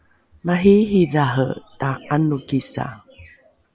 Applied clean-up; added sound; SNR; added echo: none; none; none; none.